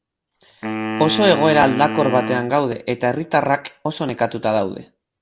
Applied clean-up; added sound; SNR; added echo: none; Wind instrument, woodwind instrument; 7 dB; none.